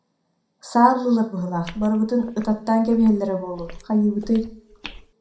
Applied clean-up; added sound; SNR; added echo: none; Walk, footsteps; 20 dB; reverberation time 0.4 s.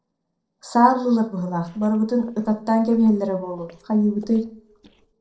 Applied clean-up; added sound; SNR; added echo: neural separator model SepFormer DNS4.